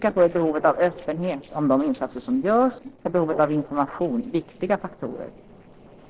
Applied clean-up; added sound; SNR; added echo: neural separator model SepFormer DNS4.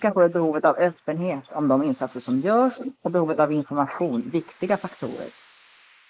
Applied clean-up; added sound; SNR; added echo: neural mask model Resemble Enhance denoiser.